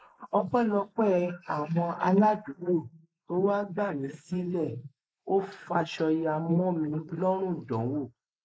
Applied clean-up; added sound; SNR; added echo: neural mask model Resemble Enhance denoiser.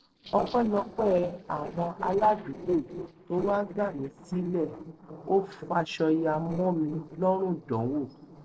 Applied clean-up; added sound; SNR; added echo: neural separator model SepFormer DNS4.